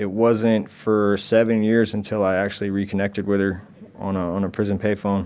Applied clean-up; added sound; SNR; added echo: none; none; none; none.